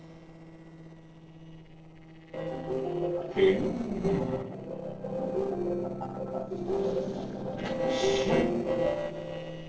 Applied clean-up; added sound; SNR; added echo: neural separator model SepFormer DNS4.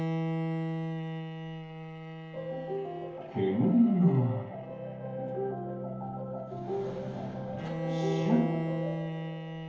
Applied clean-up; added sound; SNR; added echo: none; Bowed string instrument; 4 dB; reverberation time 0.9 s.